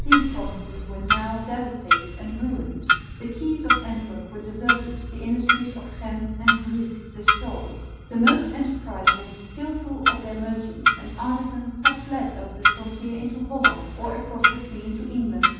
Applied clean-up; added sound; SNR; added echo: none; Clock; -3 dB; reverberation time 1.2 s.